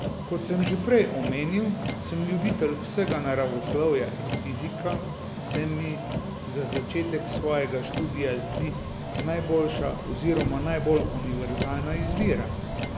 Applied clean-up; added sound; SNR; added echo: none; Motor vehicle (road); 3 dB; none.